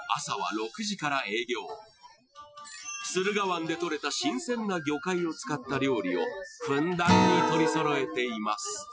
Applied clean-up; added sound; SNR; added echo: classical method Wiener filter.